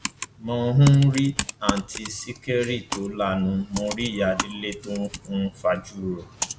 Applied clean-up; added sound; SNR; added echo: none; Computer keyboard; 8 dB; none.